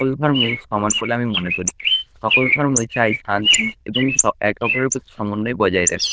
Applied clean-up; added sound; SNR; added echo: neural diffusion model UNIVERSE++.